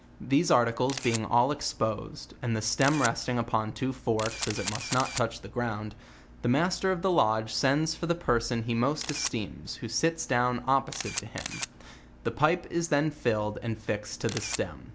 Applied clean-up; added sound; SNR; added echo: none; Camera; 14 dB; none.